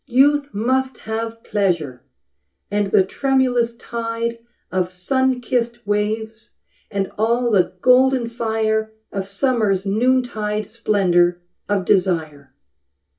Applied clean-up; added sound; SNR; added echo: none; none; none; reverberation time 0.2 s.